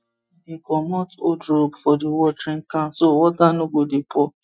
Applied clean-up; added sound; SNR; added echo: classical method Wiener filter.